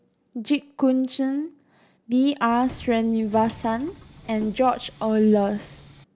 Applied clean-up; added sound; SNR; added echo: none; Subway, metro, underground; 20 dB; none.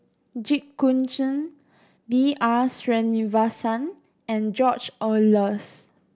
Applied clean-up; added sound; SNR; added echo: none; none; none; none.